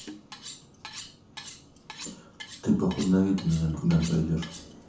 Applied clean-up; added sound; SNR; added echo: none; Cutlery, silverware; 16 dB; reverberation time 0.9 s.